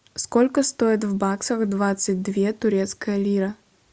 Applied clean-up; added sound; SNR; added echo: none; none; none; none.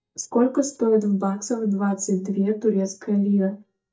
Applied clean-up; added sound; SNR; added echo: neural mask model DeepFilterNet 3.